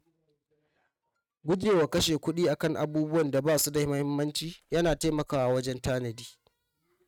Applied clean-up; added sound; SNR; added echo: neural mask model RNNoise.